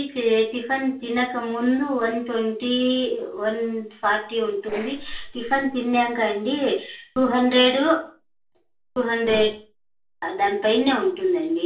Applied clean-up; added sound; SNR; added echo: neural separator model SepFormer DNS4.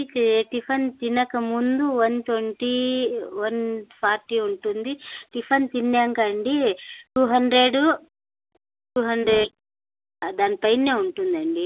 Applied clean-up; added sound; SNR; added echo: none; none; none; none.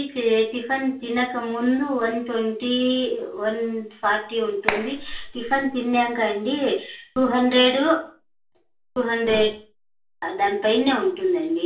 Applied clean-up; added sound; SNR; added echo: none; Clapping; 7 dB; reverberation time 0.3 s.